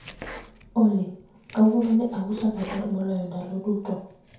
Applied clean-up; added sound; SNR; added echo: none; Domestic sounds, home sounds; 19 dB; reverberation time 0.6 s.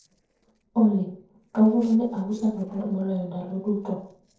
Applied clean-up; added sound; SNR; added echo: neural separator model SepFormer DNS4.